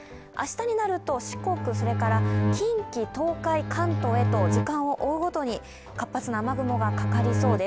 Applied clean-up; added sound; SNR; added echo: none; Bowed string instrument; -2 dB; none.